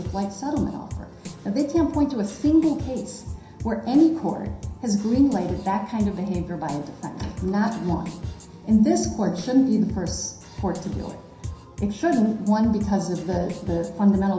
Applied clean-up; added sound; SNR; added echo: none; Drum kit; 12 dB; reverberation time 0.7 s.